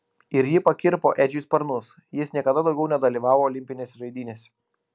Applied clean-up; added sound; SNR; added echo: none; none; none; none.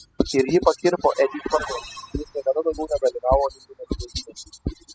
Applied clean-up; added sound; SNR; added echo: classical method spectral subtraction.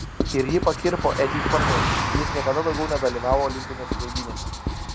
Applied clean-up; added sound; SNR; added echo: none; Writing + Car passing by; 1 dB; none.